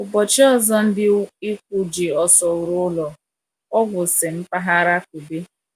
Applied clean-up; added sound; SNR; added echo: none; none; none; none.